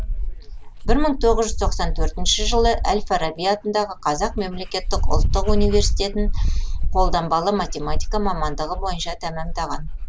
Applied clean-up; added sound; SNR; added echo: none; Dog; -2 dB; none.